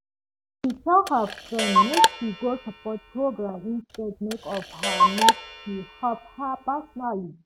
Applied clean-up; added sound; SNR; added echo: none; Clock; -2 dB; none.